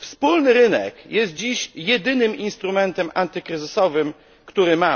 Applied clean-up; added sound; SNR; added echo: none; none; none; none.